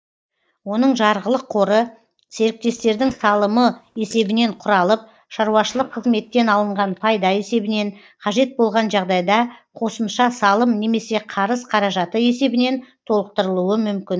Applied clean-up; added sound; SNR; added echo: neural mask model DeepFilterNet 3.